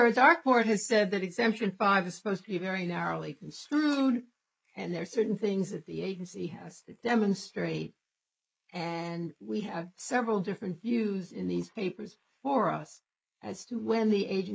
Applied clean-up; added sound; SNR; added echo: neural mask model Resemble Enhance denoiser.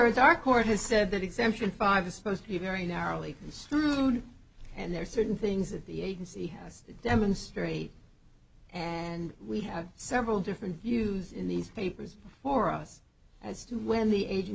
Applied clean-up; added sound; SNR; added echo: none; none; none; none.